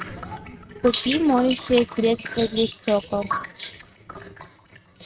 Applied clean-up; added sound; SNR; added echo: neural mask model RNNoise.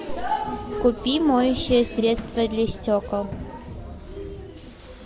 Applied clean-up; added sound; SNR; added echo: none; none; none; none.